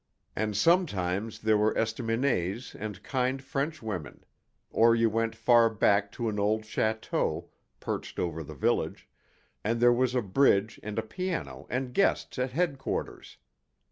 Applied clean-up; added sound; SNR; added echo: none; none; none; none.